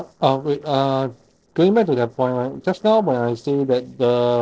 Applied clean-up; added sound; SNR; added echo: neural separator model SepFormer DNS4.